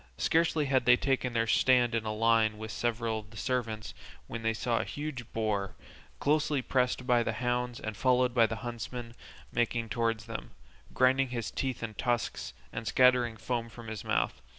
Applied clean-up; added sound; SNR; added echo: none; Dog; 16 dB; none.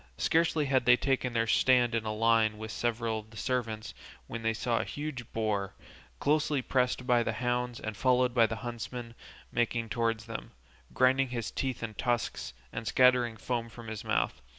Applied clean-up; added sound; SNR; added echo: none; none; none; none.